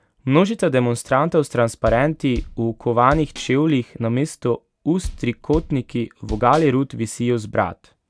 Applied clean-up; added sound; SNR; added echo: none; Bass drum; 13 dB; none.